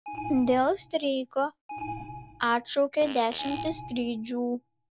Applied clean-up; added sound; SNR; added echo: none; Fart + Alarm; 12 dB; none.